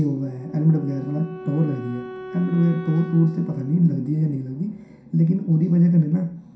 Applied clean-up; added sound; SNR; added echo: none; Wind instrument, woodwind instrument; 17 dB; reverberation time 0.5 s.